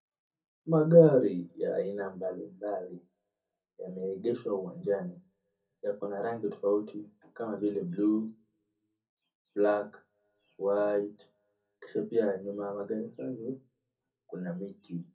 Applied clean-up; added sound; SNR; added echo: none; none; none; reverberation time 0.3 s.